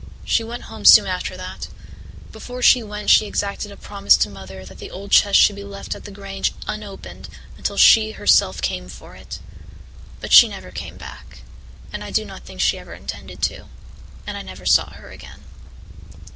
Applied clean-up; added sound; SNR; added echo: none; Purr; 14 dB; none.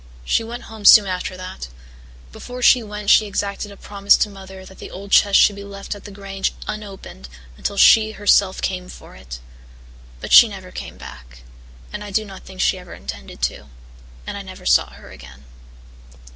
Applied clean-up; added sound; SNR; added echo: none; none; none; none.